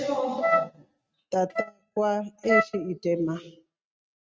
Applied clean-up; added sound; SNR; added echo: neural mask model RNNoise.